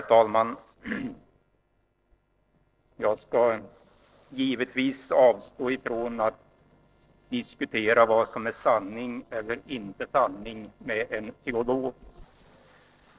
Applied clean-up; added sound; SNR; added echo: neural separator model SepFormer DNS4.